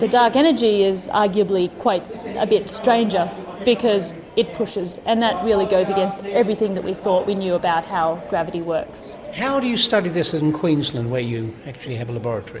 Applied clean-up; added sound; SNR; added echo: none; none; none; none.